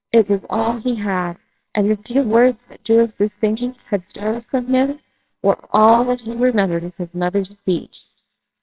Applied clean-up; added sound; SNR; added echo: neural separator model SepFormer WHAMR!.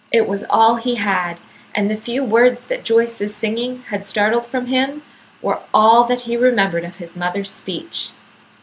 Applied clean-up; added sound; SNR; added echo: none; none; none; none.